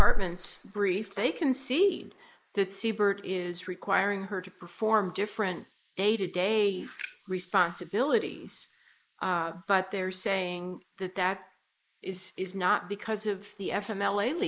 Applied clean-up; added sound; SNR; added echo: neural mask model Resemble Enhance denoiser.